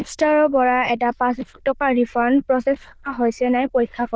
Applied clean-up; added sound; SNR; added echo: neural diffusion model UNIVERSE++.